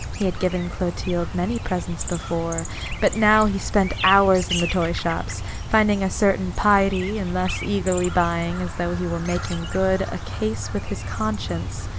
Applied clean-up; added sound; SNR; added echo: none; Chirp, tweet; 7 dB; none.